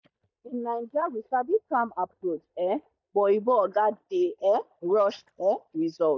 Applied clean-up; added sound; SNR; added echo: neural mask model DeepFilterNet 3.